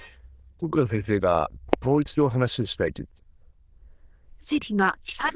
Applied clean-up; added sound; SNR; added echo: neural diffusion model UNIVERSE++.